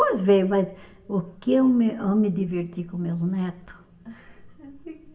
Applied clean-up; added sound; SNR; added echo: none; none; none; reverberation time 0.7 s.